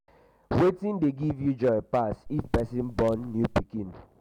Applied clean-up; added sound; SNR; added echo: none; Raindrop / Drip; 12 dB; none.